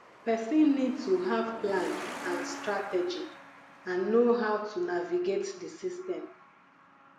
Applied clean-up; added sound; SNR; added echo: none; Truck; 15 dB; none.